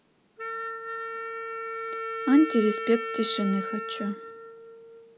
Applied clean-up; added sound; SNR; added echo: none; Wind instrument, woodwind instrument; 7 dB; none.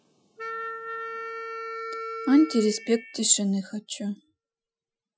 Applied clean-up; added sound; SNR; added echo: classical method Wiener filter.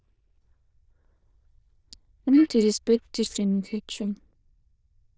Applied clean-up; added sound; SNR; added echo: neural diffusion model UNIVERSE++.